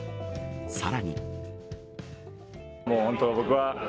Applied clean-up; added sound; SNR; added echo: none; none; none; none.